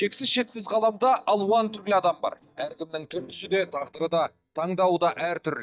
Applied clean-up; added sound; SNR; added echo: neural mask model DeepFilterNet 3.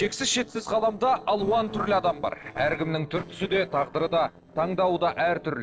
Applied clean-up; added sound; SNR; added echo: neural separator model SepFormer DNS4.